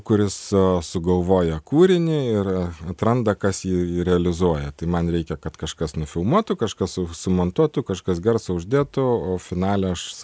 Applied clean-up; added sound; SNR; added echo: none; none; none; none.